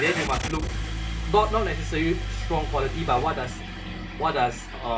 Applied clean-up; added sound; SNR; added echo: none; Engine starting / Car; 3 dB; reverberation time 0.2 s.